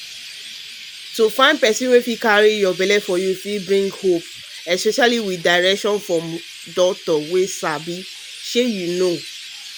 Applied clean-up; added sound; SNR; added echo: none; Chirp, tweet; 16 dB; none.